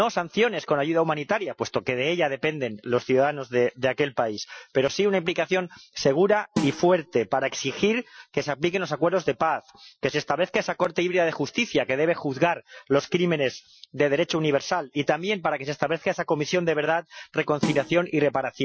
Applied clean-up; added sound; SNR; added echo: classical method Wiener filter.